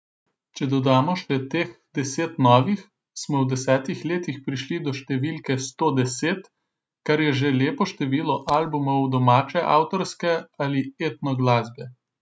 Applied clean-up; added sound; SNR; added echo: neural mask model RNNoise.